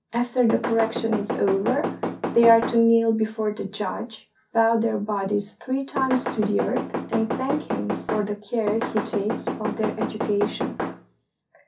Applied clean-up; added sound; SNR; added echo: none; Knock / Wood; 5 dB; reverberation time 0.3 s.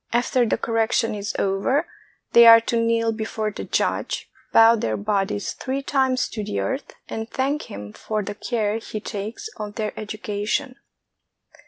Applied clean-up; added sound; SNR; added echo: none; none; none; none.